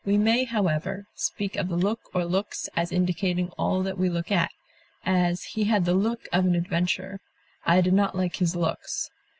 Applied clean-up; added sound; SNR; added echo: none; none; none; none.